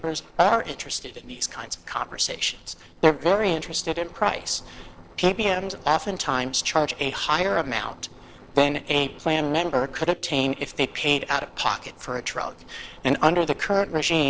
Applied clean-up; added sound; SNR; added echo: neural separator model SepFormer DNS4.